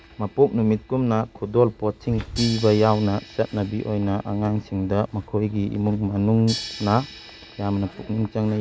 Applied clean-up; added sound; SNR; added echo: none; Crash cymbal; 18 dB; none.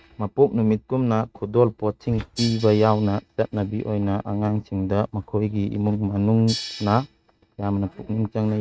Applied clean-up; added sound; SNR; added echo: neural mask model RNNoise.